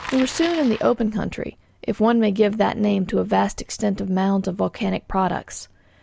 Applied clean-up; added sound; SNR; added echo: none; Bicycle; 20 dB; none.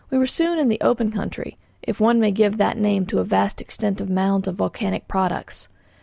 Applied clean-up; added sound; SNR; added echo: none; none; none; none.